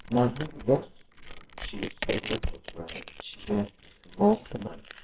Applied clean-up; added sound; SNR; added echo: neural separator model SepFormer WHAMR!.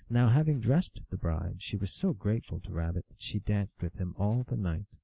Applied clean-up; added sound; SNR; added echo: none; none; none; none.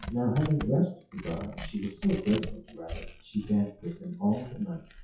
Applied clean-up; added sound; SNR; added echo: classical method WPE with log-MMSE.